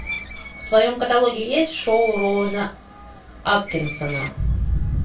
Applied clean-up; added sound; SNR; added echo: none; Screech; 12 dB; reverberation time 0.2 s.